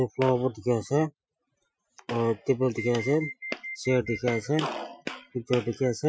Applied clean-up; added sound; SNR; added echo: classical method Wiener filter.